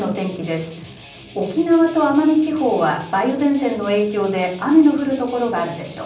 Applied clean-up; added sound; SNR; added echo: none; Guitar; 19 dB; reverberation time 0.6 s.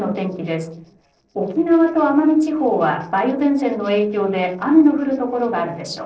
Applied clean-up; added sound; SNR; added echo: neural separator model SepFormer DNS4.